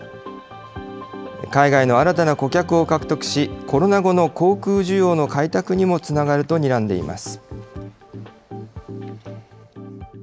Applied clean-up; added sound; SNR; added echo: none; none; none; none.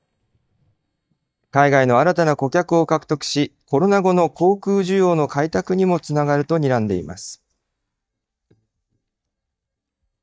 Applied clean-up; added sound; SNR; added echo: neural mask model DeepFilterNet 3.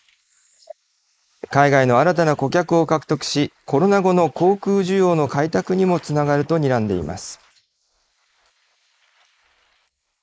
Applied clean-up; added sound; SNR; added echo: neural mask model Resemble Enhance denoiser.